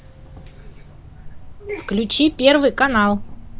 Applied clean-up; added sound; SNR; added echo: none; Cricket; 14 dB; none.